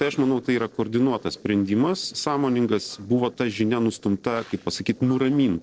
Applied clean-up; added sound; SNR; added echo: neural separator model SepFormer DNS4.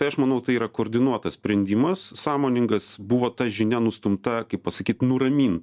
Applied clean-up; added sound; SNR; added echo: none; none; none; none.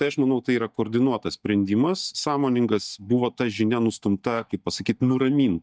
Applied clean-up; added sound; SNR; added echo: neural mask model DeepFilterNet 3.